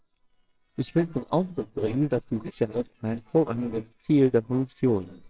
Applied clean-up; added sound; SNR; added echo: neural separator model SepFormer WHAMR!.